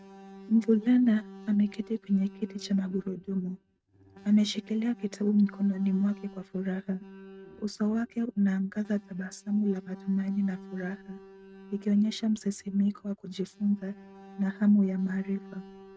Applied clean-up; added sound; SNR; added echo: neural mask model RNNoise.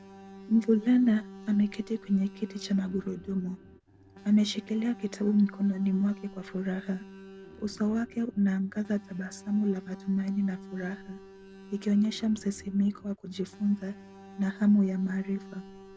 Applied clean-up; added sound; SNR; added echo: none; Alarm; 18 dB; none.